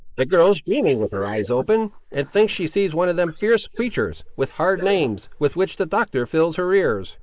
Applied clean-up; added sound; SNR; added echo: neural mask model Resemble Enhance denoiser.